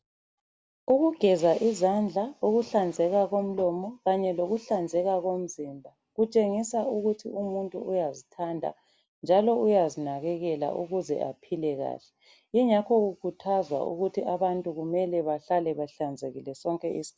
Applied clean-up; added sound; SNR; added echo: none; none; none; none.